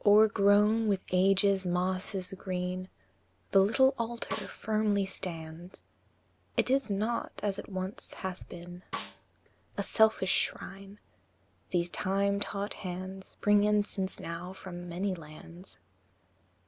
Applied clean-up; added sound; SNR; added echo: none; Snare drum; 10 dB; none.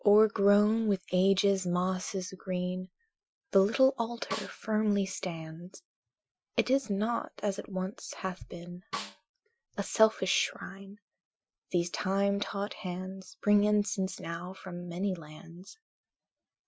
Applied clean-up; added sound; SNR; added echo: classical method Wiener filter.